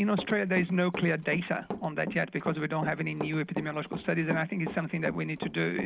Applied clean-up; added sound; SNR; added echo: none; Run; 10 dB; none.